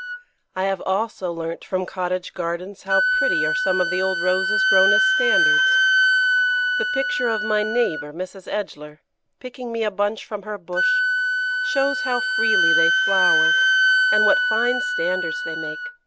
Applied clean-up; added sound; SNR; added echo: none; Wind instrument, woodwind instrument; -5 dB; none.